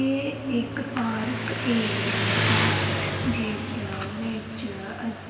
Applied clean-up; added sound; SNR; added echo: none; Motorcycle; 0 dB; reverberation time 2.5 s.